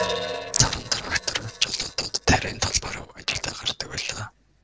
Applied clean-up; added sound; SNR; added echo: neural separator model SepFormer DNS4.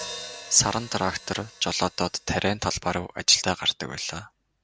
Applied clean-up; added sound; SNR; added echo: none; Hi-hat; 18 dB; none.